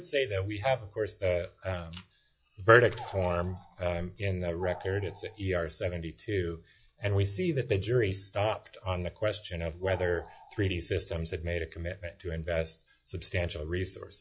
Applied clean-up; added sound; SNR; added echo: classical method log-MMSE.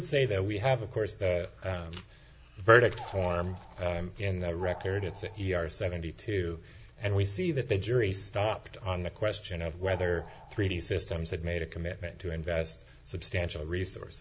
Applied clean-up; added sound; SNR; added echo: none; Animal; 17 dB; none.